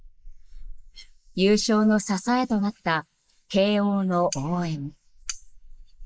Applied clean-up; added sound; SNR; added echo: neural mask model Resemble Enhance denoiser.